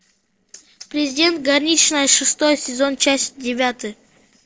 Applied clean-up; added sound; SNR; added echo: neural separator model SepFormer DNS4.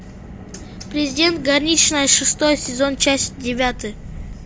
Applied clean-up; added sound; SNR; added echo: none; Car; 14 dB; none.